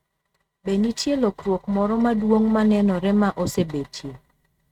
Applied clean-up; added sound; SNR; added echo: neural mask model RNNoise.